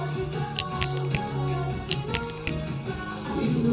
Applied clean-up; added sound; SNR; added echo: none; Crack / Crushing; 6 dB; reverberation time 0.6 s.